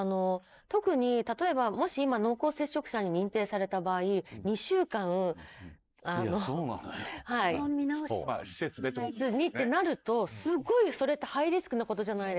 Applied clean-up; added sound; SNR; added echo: neural mask model Resemble Enhance denoiser.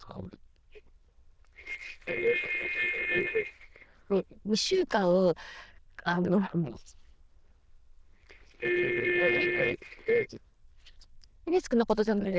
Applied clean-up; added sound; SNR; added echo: neural diffusion model UNIVERSE++.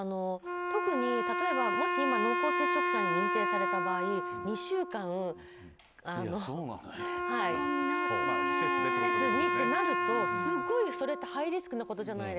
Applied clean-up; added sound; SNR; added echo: none; Wind instrument, woodwind instrument; -2 dB; none.